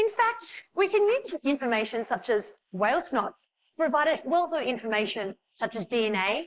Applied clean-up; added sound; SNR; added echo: neural mask model Resemble Enhance denoiser.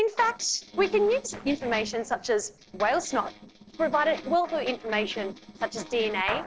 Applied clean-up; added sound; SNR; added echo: neural separator model SepFormer DNS4.